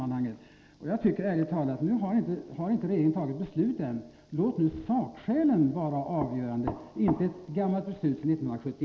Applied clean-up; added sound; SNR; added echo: none; none; none; none.